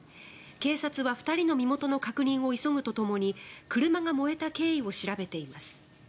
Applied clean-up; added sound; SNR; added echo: none; none; none; none.